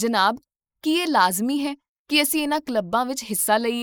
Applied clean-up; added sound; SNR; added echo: neural mask model Resemble Enhance denoiser.